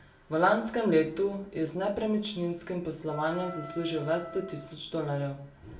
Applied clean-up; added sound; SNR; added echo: none; Wind instrument, woodwind instrument; 14 dB; reverberation time 0.3 s.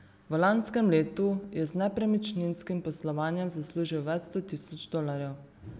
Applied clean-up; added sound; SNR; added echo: none; none; none; none.